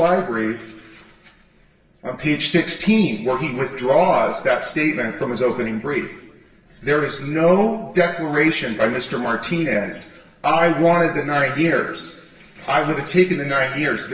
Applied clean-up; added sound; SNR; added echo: none; none; none; reverberation time 0.9 s.